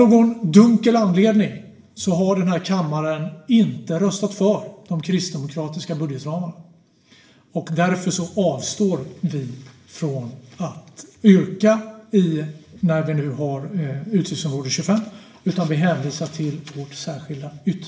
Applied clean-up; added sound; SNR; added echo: none; none; none; reverberation time 0.7 s.